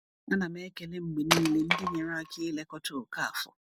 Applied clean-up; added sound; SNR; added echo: none; Wood; 0 dB; none.